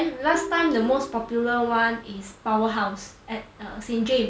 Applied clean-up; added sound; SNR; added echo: none; Ringtone; 12 dB; none.